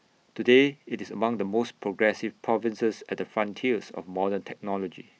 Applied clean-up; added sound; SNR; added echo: none; none; none; none.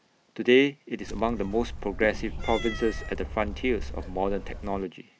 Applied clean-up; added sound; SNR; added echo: none; Cat; 7 dB; none.